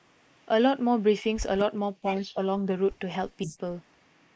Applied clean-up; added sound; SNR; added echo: neural mask model Resemble Enhance denoiser.